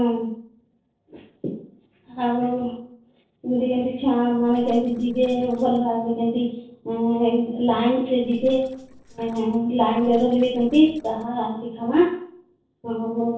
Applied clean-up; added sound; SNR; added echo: neural separator model SepFormer DNS4.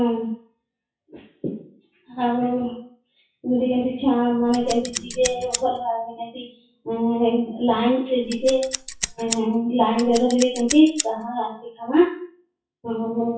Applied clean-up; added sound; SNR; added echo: classical method WPE with log-MMSE.